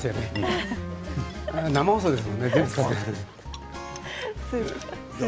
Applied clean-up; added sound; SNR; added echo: none; none; none; none.